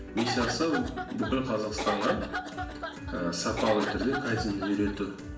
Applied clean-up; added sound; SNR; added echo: none; Cough; 6 dB; reverberation time 0.5 s.